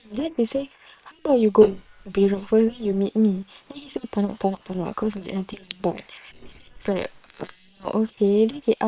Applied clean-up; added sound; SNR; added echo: neural separator model SepFormer WHAM!.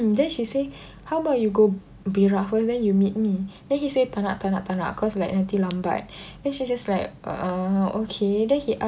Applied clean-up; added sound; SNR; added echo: none; none; none; none.